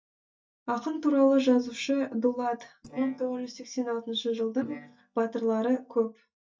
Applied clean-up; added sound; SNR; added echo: neural mask model DeepFilterNet 3.